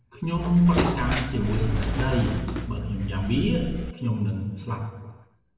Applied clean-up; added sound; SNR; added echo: none; Bird; 3 dB; reverberation time 1.2 s.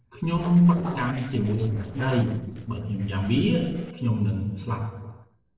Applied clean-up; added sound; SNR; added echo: neural separator model SepFormer DNS4.